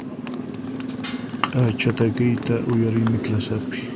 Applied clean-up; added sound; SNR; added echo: none; Motorcycle; 6 dB; none.